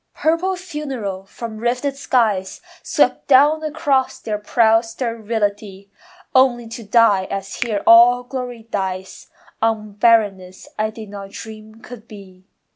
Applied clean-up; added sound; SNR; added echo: none; Finger snapping; 18 dB; none.